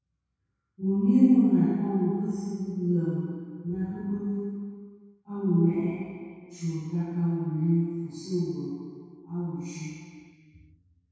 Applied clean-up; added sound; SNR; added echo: none; none; none; reverberation time 2.0 s.